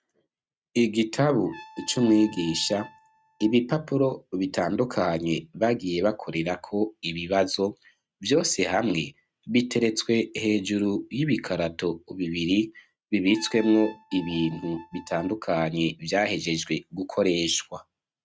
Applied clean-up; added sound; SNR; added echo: neural mask model RNNoise.